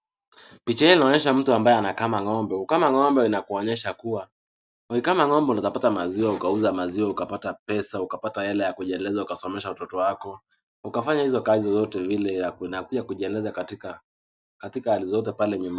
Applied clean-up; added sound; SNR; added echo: none; none; none; none.